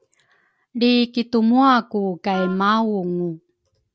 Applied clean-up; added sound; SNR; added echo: none; Wind instrument, woodwind instrument; 16 dB; none.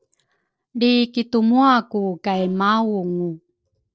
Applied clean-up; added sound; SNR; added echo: neural separator model SepFormer DNS4.